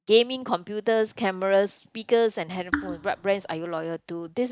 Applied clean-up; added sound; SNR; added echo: neural mask model DeepFilterNet 3.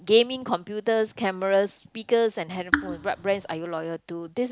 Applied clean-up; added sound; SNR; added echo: none; Raindrop / Drip; 4 dB; none.